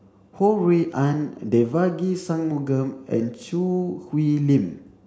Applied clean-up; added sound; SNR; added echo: none; none; none; none.